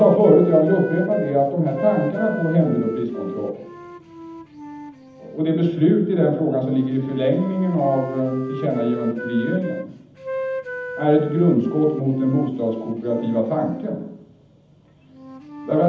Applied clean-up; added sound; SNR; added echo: none; Wind instrument, woodwind instrument; 12 dB; reverberation time 0.8 s.